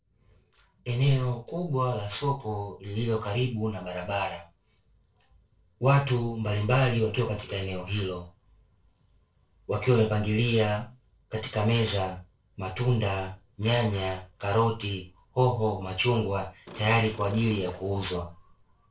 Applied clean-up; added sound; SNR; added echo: neural separator model SepFormer DNS4.